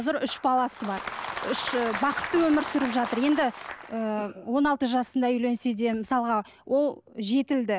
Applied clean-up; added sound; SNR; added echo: none; none; none; none.